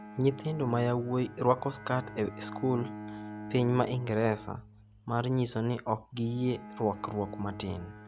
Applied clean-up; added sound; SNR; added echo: none; Bowed string instrument; 14 dB; none.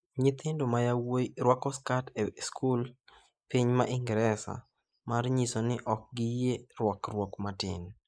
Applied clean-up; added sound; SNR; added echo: neural mask model Resemble Enhance denoiser.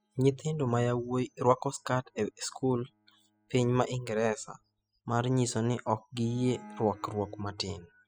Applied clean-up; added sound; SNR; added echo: classical method spectral subtraction.